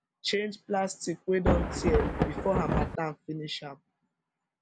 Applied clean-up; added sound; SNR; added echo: none; Thunder; -4 dB; none.